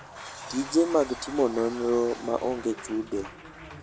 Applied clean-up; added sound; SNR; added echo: none; Sliding door + Applause; 14 dB; none.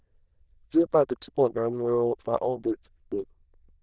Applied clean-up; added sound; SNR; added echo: neural diffusion model UNIVERSE++.